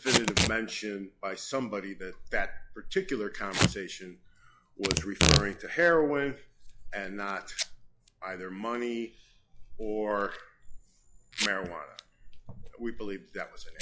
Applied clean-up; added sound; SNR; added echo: classical method log-MMSE.